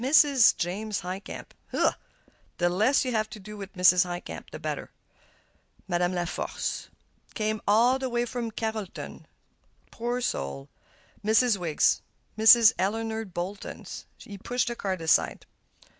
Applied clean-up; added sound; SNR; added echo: none; none; none; none.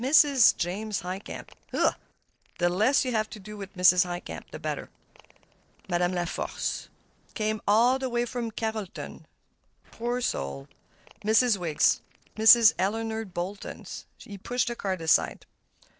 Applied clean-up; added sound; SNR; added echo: neural separator model SepFormer DNS4.